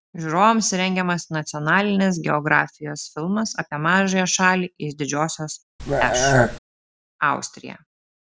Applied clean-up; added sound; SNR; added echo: none; Burping, eructation; -4 dB; none.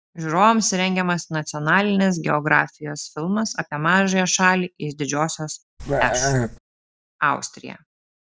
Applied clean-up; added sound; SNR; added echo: neural mask model DeepFilterNet 3.